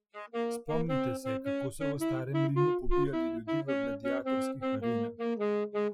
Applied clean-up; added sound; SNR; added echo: classical method Wiener filter.